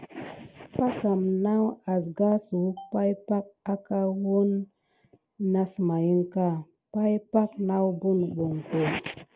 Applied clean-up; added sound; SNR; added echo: none; none; none; none.